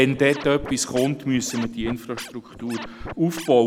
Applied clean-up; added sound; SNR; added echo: none; Scratching (performance technique); 15 dB; none.